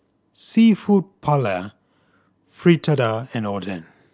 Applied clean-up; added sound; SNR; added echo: none; none; none; none.